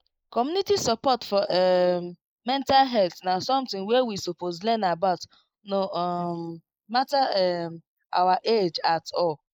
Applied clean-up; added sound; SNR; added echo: neural mask model Resemble Enhance denoiser.